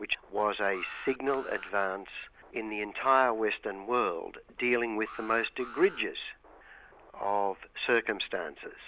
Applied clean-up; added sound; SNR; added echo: none; Alarm; 17 dB; none.